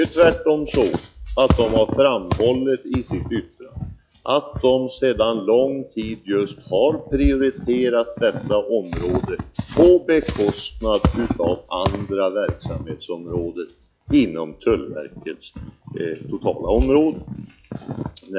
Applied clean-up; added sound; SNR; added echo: classical method log-MMSE.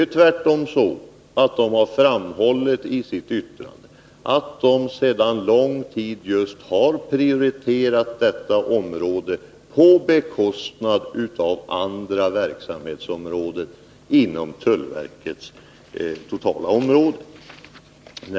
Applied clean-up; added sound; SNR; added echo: none; none; none; none.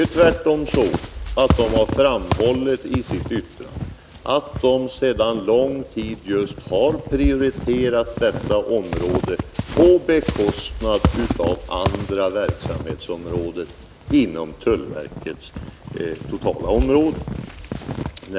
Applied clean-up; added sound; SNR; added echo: none; Squeak / Walk, footsteps; 6 dB; none.